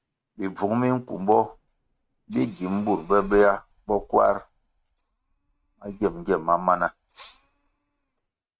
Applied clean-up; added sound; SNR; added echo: neural mask model RNNoise.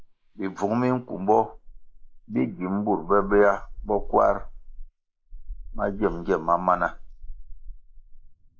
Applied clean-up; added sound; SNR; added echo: neural mask model Resemble Enhance denoiser.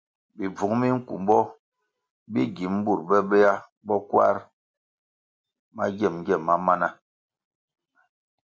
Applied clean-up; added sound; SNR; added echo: none; none; none; none.